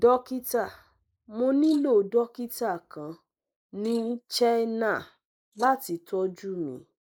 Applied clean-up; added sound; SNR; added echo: neural mask model Resemble Enhance denoiser.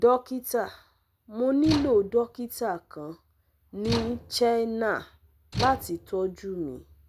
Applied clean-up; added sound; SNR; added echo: none; Slam / Tools; 10 dB; none.